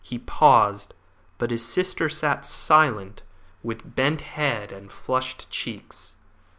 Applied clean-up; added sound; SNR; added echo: none; none; none; none.